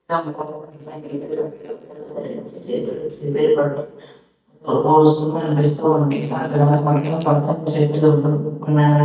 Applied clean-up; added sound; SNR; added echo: neural mask model DeepFilterNet 3.